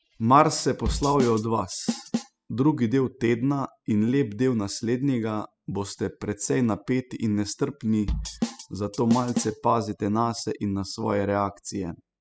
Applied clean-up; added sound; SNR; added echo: classical method spectral subtraction.